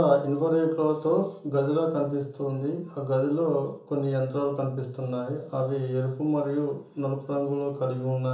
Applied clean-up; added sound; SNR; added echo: none; none; none; reverberation time 1.2 s.